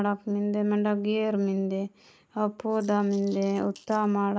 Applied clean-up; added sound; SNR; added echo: neural mask model Resemble Enhance denoiser.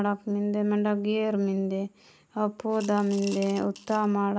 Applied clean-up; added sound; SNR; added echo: none; Coin (dropping) / Glass; 19 dB; none.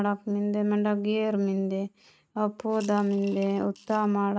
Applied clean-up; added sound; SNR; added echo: neural mask model RNNoise.